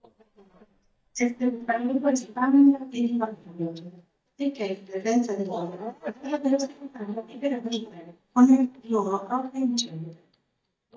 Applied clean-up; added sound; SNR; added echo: neural mask model DeepFilterNet 3.